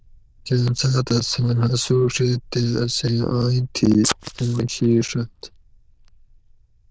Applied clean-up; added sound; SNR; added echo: neural diffusion model UNIVERSE++.